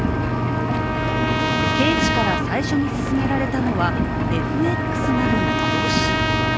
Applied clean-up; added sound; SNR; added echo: none; Engine + Trumpet; -4 dB; none.